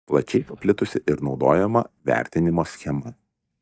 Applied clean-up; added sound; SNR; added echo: neural mask model DeepFilterNet 3.